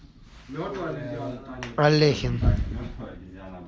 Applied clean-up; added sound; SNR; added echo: none; none; none; none.